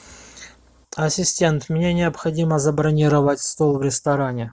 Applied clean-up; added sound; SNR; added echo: none; none; none; none.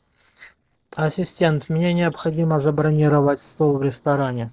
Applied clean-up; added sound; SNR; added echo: neural separator model SepFormer DNS4.